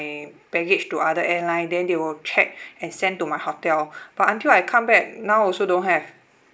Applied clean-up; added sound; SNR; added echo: none; none; none; none.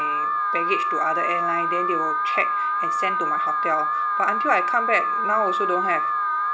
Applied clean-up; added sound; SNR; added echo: none; Alarm; -4 dB; none.